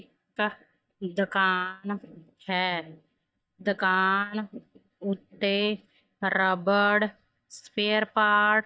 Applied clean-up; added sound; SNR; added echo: neural mask model DeepFilterNet 3.